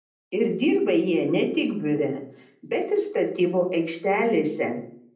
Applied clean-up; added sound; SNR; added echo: none; none; none; reverberation time 0.6 s.